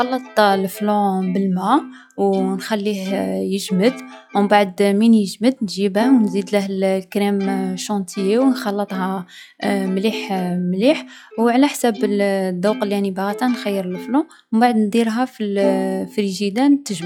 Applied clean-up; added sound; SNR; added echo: classical method log-MMSE.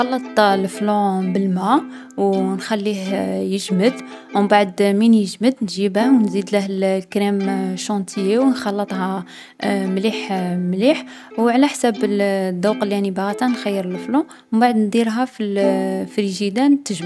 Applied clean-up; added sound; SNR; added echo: none; Plucked string instrument; 14 dB; none.